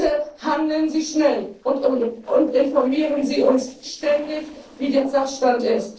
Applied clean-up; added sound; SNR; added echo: neural separator model SepFormer DNS4.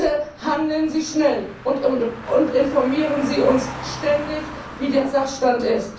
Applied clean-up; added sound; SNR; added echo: none; Car; 14 dB; reverberation time 0.6 s.